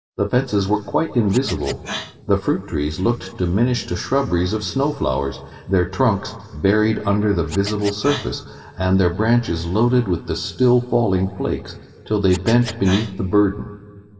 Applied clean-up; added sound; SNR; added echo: none; Scratching (performance technique); 16 dB; reverberation time 2.1 s.